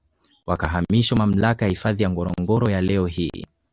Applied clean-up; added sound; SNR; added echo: none; none; none; none.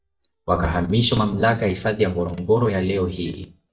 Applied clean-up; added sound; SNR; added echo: neural mask model DeepFilterNet 3.